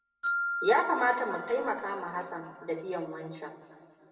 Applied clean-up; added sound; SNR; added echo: none; Glockenspiel; 6 dB; reverberation time 2.0 s.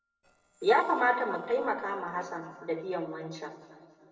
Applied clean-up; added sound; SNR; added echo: neural separator model SepFormer DNS4.